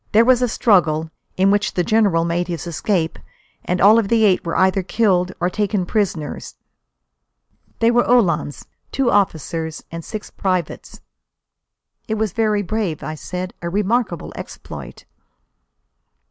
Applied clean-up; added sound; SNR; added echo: none; none; none; none.